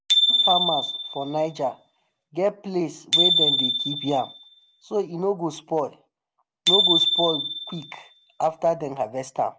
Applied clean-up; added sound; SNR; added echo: none; Bicycle bell; -2 dB; none.